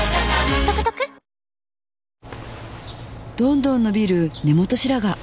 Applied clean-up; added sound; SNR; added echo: none; none; none; none.